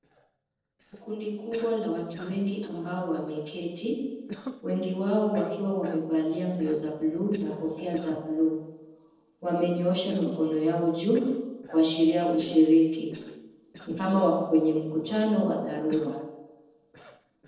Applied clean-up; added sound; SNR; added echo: neural separator model SepFormer DNS4.